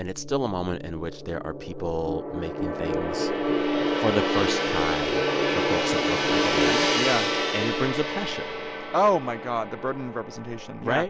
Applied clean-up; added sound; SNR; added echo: none; Gong; -2 dB; none.